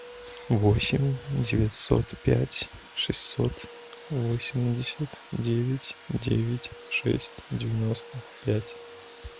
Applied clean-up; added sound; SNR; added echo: none; Domestic sounds, home sounds; 18 dB; none.